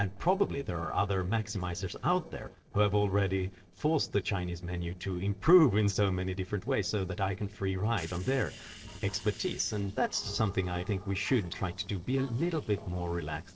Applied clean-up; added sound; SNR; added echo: neural separator model SepFormer DNS4.